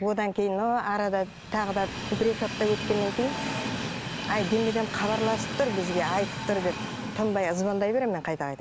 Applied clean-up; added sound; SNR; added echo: none; Train; 7 dB; none.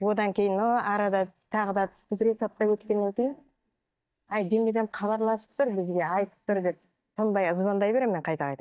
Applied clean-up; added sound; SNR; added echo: neural mask model DeepFilterNet 3.